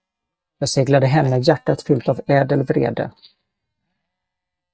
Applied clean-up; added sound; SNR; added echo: neural mask model DeepFilterNet 3.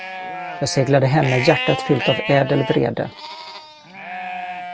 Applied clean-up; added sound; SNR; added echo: none; Livestock, farm animals, working animals; 8 dB; none.